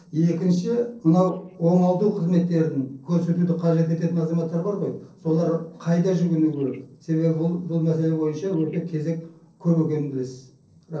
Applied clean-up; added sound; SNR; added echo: neural separator model SepFormer DNS4.